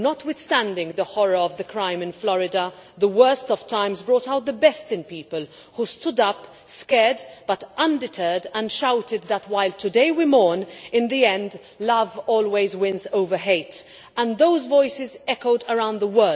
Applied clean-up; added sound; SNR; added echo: none; none; none; none.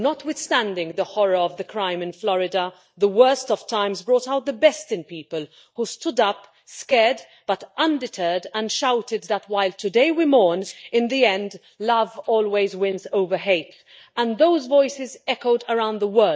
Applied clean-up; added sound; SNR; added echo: neural mask model DeepFilterNet 3.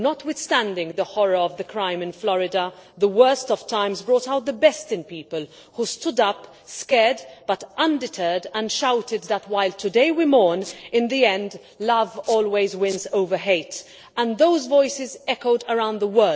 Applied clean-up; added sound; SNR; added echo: neural separator model SepFormer DNS4.